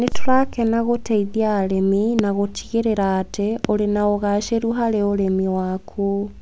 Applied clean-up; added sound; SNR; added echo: none; Fireworks; 17 dB; none.